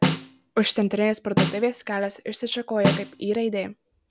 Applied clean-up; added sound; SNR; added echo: none; Snare drum; 2 dB; none.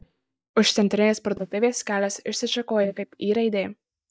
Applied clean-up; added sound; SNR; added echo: neural mask model DeepFilterNet 3.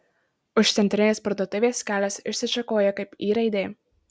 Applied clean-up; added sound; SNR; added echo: none; none; none; none.